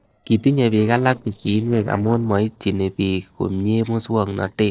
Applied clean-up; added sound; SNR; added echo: neural separator model SepFormer DNS4.